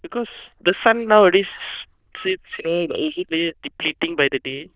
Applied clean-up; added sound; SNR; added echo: neural diffusion model UNIVERSE++.